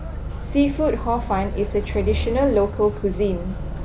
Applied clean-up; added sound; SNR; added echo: none; Motor vehicle (road); 5 dB; none.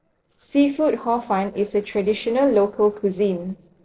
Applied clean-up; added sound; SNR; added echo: neural separator model SepFormer DNS4.